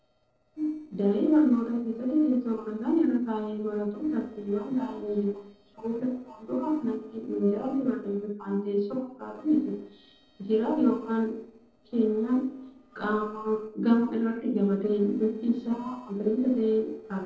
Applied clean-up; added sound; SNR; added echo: neural separator model SepFormer DNS4.